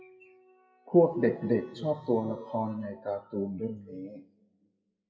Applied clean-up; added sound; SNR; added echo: classical method WPE with log-MMSE.